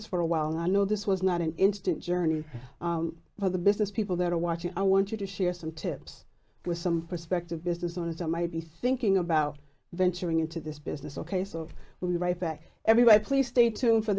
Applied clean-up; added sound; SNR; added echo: none; none; none; none.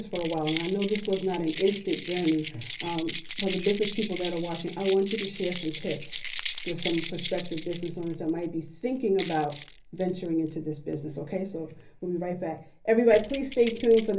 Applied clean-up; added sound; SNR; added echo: none; Keys jangling; 9 dB; reverberation time 0.3 s.